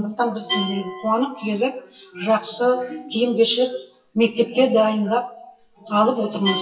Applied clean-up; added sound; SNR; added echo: classical method WPE with log-MMSE.